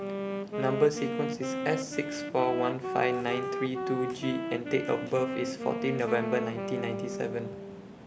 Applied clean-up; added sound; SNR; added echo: none; Wind instrument, woodwind instrument; 3 dB; none.